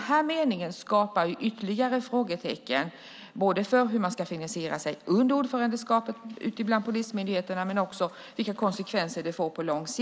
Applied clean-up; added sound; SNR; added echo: none; none; none; none.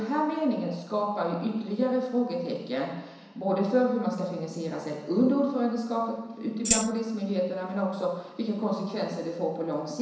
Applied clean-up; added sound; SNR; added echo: none; Tambourine; 1 dB; reverberation time 1.0 s.